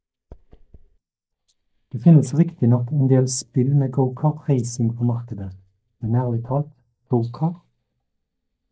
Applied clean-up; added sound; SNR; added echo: neural mask model DeepFilterNet 3.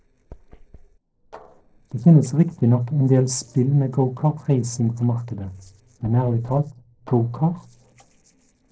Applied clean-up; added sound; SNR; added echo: neural separator model SepFormer DNS4.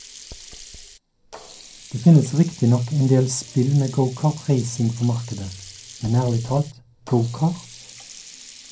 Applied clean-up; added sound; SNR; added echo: none; Sink (filling or washing); 20 dB; reverberation time 0.3 s.